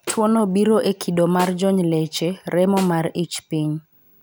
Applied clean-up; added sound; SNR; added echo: none; Snare drum; 19 dB; none.